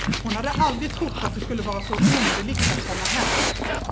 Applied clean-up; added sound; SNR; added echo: none; Dog; -5 dB; none.